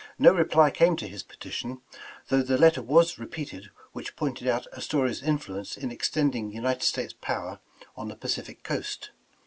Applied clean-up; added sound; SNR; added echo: none; none; none; none.